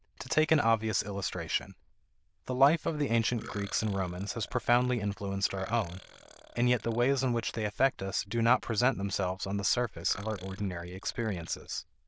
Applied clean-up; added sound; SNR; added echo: neural diffusion model UNIVERSE++.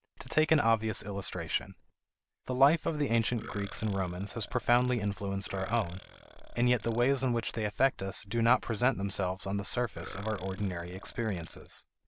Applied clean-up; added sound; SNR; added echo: none; Burping, eructation; 18 dB; none.